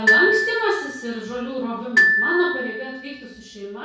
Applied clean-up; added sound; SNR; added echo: none; Glockenspiel; -3 dB; reverberation time 0.6 s.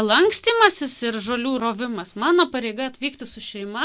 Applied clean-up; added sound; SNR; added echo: none; none; none; none.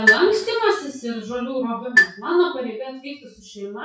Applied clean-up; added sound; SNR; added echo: classical method WPE with log-MMSE.